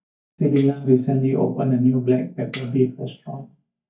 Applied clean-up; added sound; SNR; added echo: neural mask model DeepFilterNet 3.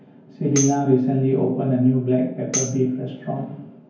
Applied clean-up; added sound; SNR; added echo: none; Tambourine; 11 dB; reverberation time 0.9 s.